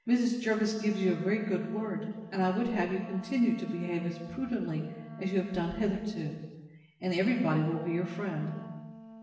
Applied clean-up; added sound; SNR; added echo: none; Wind instrument, woodwind instrument; 16 dB; reverberation time 1.2 s.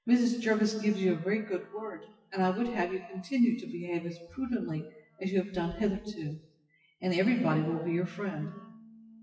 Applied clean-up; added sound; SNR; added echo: classical method WPE with log-MMSE.